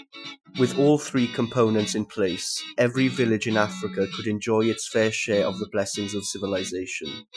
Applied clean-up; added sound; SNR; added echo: classical method Wiener filter.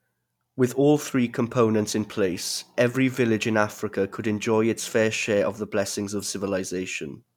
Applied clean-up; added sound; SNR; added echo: none; none; none; none.